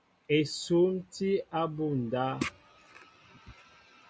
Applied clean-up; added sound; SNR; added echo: none; none; none; none.